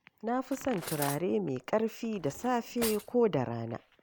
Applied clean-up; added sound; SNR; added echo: none; Cutlery, silverware; 13 dB; none.